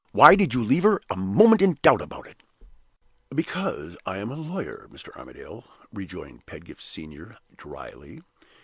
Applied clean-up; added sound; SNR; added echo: none; none; none; none.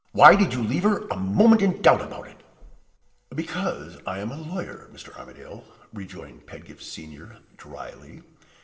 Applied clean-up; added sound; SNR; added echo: none; none; none; reverberation time 0.9 s.